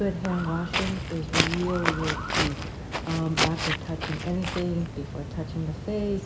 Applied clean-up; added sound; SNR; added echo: none; Walk, footsteps; 0 dB; reverberation time 2.0 s.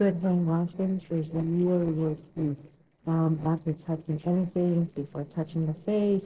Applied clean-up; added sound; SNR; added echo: neural separator model SepFormer DNS4.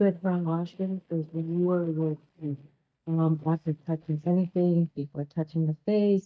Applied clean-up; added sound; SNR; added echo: neural mask model DeepFilterNet 3.